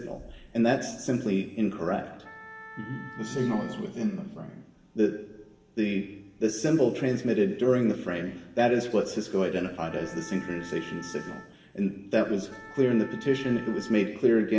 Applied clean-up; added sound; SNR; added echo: none; Wind instrument, woodwind instrument; 18 dB; reverberation time 1.1 s.